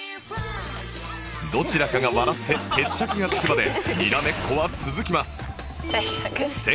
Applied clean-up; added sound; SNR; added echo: none; Bass drum; 15 dB; none.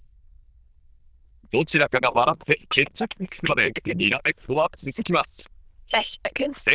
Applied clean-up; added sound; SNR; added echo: neural diffusion model UNIVERSE++.